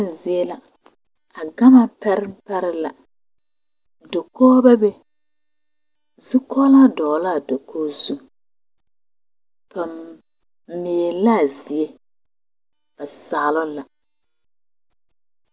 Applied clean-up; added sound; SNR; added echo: none; none; none; none.